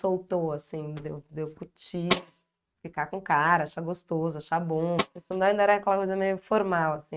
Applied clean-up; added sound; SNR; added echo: neural mask model RNNoise.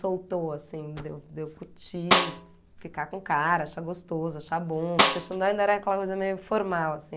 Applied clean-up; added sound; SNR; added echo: none; Snare drum; -4 dB; none.